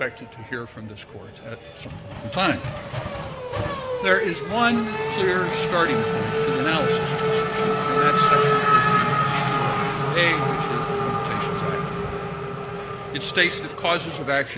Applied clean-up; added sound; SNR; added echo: none; Race car, auto racing / Accelerating, revving, vroom; -3 dB; none.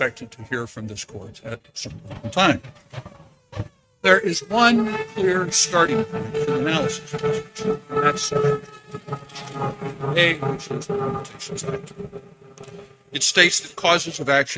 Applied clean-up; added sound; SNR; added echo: neural mask model RNNoise.